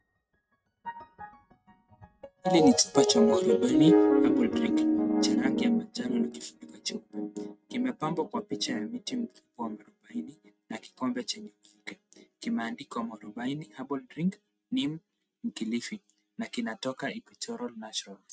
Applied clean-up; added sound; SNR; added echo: neural mask model RNNoise.